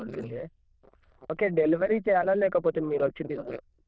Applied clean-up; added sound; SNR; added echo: neural diffusion model UNIVERSE++.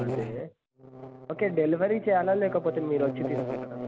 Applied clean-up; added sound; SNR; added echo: none; Buzz; 8 dB; none.